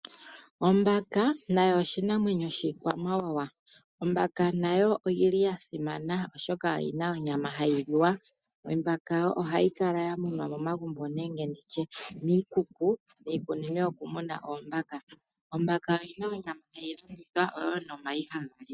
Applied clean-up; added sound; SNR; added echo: neural mask model DeepFilterNet 3.